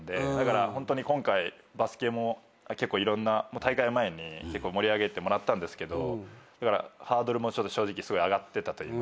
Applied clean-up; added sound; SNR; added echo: none; none; none; none.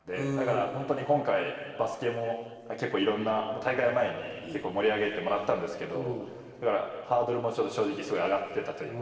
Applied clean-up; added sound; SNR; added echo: neural separator model SepFormer DNS4.